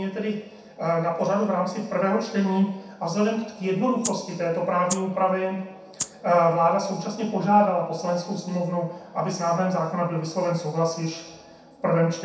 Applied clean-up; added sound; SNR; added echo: none; Rattle (instrument); 9 dB; reverberation time 0.7 s.